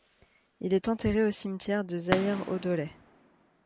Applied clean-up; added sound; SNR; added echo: none; Fireworks; 11 dB; none.